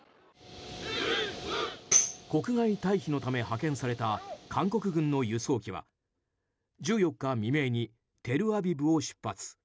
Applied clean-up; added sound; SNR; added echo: none; Tambourine; 1 dB; none.